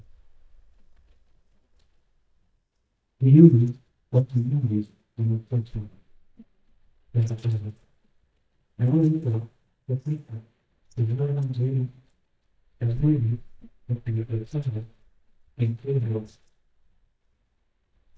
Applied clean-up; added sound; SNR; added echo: neural mask model DeepFilterNet 3.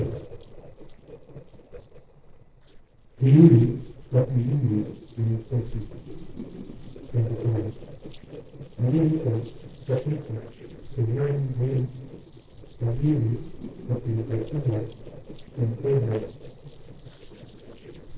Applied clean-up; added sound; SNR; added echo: neural separator model SepFormer DNS4.